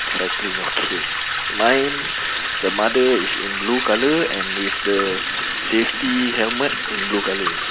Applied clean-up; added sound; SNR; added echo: none; Sink (filling or washing) / Water tap, faucet; 2 dB; none.